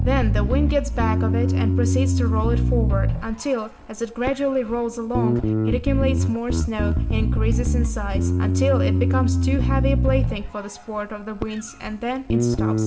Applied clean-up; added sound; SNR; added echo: none; Bass guitar; -5 dB; reverberation time 1.0 s.